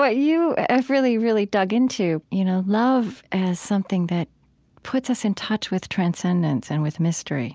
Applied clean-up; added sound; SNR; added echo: none; none; none; none.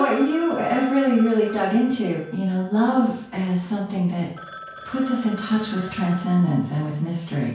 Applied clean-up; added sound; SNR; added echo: none; Telephone; 18 dB; reverberation time 0.5 s.